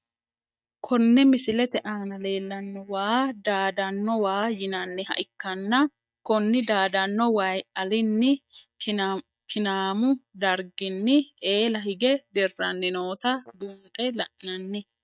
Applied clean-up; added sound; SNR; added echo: neural mask model DeepFilterNet 3.